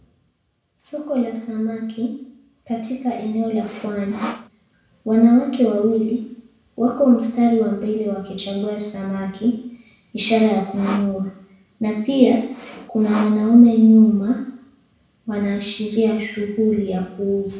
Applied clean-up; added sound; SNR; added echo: none; Sawing; 13 dB; reverberation time 0.6 s.